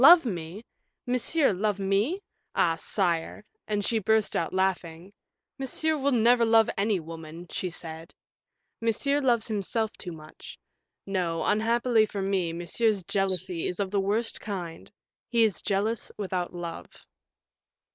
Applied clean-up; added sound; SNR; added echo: neural mask model Resemble Enhance denoiser.